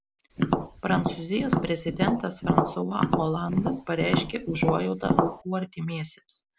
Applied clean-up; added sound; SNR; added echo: none; Tap; -2 dB; none.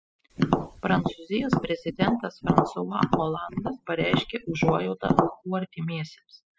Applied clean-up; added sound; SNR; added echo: classical method spectral subtraction.